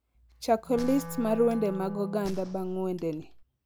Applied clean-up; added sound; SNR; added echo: none; Gunshot, gunfire + Wind instrument, woodwind instrument; 11 dB; none.